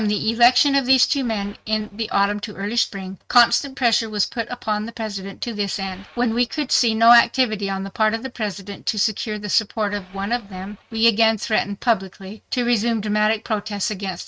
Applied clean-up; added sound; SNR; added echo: neural mask model RNNoise.